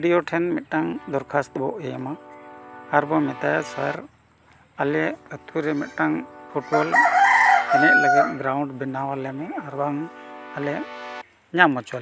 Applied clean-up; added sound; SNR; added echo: none; Keyboard (musical); 18 dB; none.